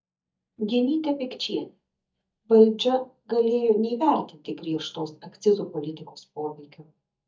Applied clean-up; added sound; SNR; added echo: neural mask model DeepFilterNet 3.